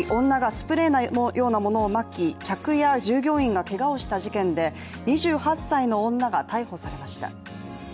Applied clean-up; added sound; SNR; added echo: none; none; none; none.